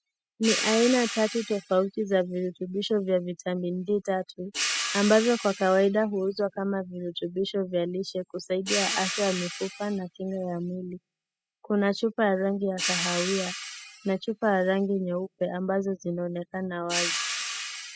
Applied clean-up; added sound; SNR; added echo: classical method spectral subtraction.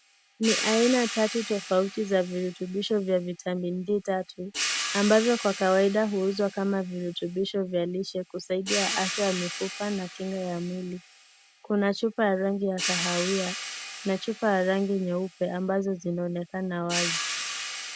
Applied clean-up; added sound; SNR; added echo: none; Hi-hat; 8 dB; none.